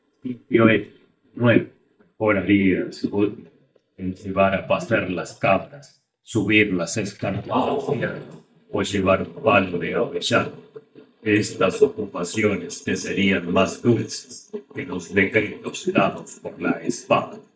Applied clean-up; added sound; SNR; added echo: neural mask model DeepFilterNet 3.